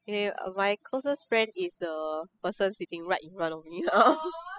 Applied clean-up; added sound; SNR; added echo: classical method spectral subtraction.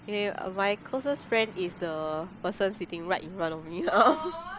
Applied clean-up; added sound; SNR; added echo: none; Truck; 19 dB; none.